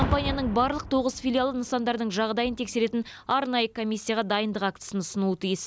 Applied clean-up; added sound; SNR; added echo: none; Boom; 10 dB; none.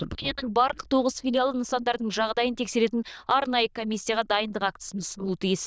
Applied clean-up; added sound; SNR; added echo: neural diffusion model UNIVERSE++.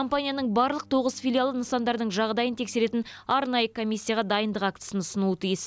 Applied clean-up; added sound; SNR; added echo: none; none; none; none.